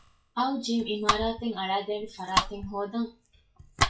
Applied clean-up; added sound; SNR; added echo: classical method WPE with log-MMSE.